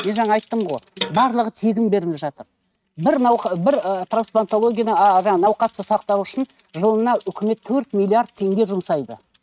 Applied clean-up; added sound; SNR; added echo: neural mask model RNNoise.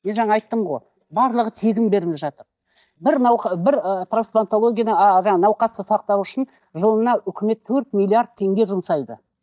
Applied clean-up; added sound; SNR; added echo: neural mask model DeepFilterNet 3.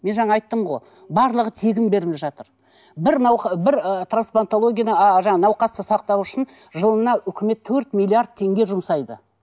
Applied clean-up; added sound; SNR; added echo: none; none; none; none.